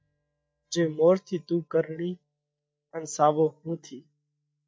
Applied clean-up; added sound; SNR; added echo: neural mask model DeepFilterNet 3.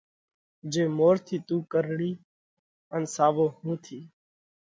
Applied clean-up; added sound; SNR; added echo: none; none; none; none.